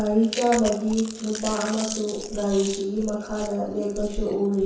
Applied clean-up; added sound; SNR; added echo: none; Chewing, mastication; 11 dB; reverberation time 0.7 s.